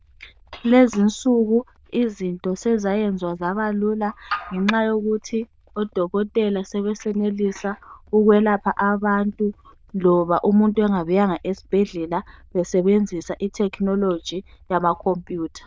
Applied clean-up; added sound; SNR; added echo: neural diffusion model UNIVERSE++.